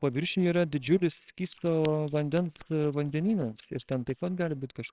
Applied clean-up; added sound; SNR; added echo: neural separator model SepFormer WHAMR!.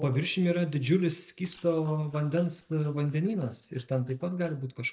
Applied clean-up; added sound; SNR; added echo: neural mask model DeepFilterNet 3.